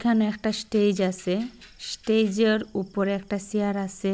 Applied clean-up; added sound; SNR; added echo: none; none; none; none.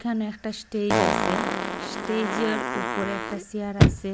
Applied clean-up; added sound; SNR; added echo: none; Fart + Chirp, tweet / Slam / Car; -4 dB; none.